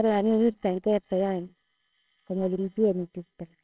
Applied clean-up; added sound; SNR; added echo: neural separator model SepFormer WHAMR!.